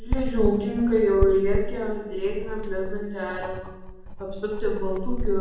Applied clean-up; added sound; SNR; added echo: none; Writing; 2 dB; reverberation time 0.9 s.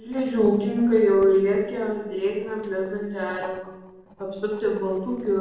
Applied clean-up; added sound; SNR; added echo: neural separator model SepFormer DNS4.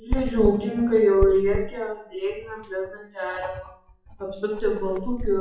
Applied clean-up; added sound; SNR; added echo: classical method WPE with log-MMSE.